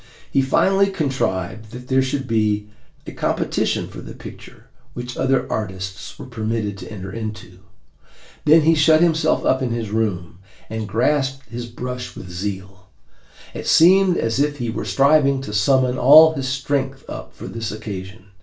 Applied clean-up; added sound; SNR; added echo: none; none; none; reverberation time 0.3 s.